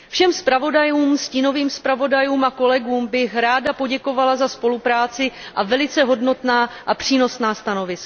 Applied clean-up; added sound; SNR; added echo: none; none; none; none.